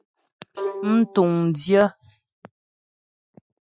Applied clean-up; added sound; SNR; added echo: classical method Wiener filter.